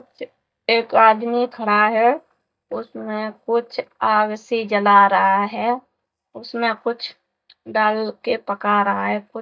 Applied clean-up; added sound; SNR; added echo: neural mask model DeepFilterNet 3.